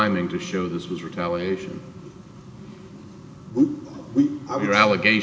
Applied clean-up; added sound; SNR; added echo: none; none; none; none.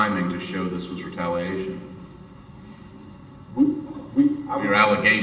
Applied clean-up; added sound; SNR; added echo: none; none; none; reverberation time 0.9 s.